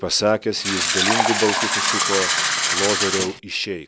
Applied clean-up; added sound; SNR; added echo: none; Fill (with liquid); -2 dB; none.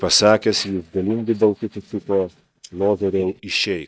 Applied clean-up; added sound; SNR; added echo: neural mask model DeepFilterNet 3.